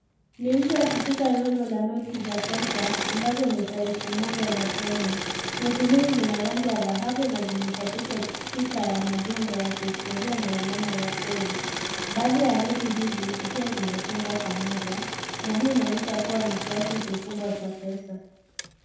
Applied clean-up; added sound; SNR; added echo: none; Engine / Mechanisms; 5 dB; reverberation time 0.8 s.